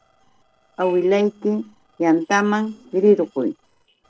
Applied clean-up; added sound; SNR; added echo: neural separator model SepFormer DNS4.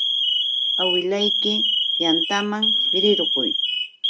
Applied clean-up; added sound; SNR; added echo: none; Alarm; -4 dB; none.